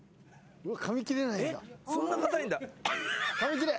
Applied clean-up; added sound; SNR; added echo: none; none; none; none.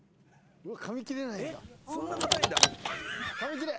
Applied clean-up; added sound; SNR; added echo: none; Car; -4 dB; none.